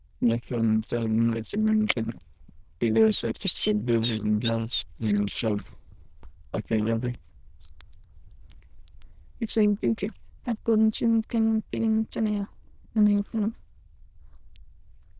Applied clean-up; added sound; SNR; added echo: neural diffusion model UNIVERSE++.